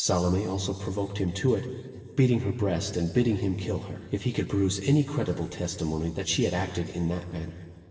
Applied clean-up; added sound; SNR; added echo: none; none; none; reverberation time 2.8 s.